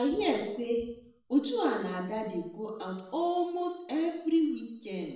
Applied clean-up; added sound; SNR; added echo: none; none; none; reverberation time 0.7 s.